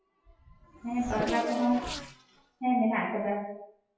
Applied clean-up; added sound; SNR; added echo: classical method WPE with log-MMSE.